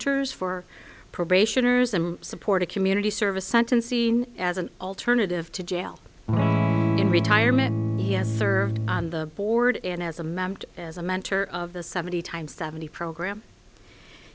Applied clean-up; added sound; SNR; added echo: none; Electric guitar / Strum; -1 dB; none.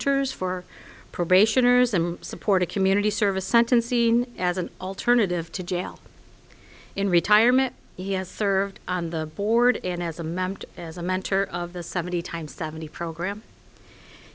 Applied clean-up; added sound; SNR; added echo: none; none; none; none.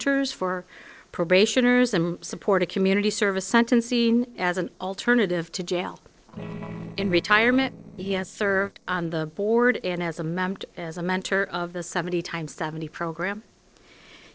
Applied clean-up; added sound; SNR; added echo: neural separator model SepFormer DNS4.